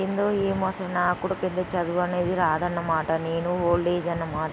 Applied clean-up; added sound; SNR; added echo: none; none; none; none.